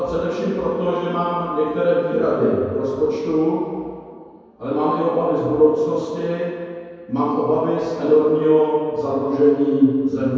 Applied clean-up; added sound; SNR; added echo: none; none; none; reverberation time 2.2 s.